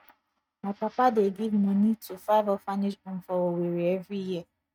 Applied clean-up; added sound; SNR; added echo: neural mask model RNNoise.